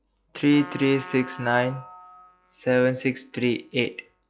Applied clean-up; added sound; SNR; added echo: classical method log-MMSE.